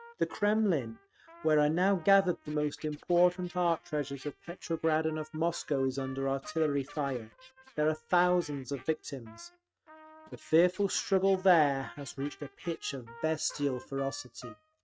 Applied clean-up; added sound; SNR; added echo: neural mask model RNNoise.